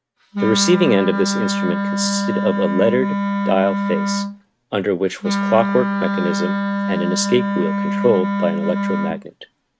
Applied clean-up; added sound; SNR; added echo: neural mask model RNNoise.